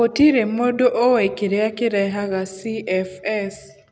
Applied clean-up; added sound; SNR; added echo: none; none; none; none.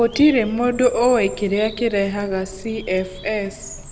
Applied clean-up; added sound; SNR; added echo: none; Bird; 17 dB; none.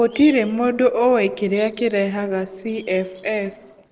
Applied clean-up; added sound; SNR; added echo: neural separator model SepFormer DNS4.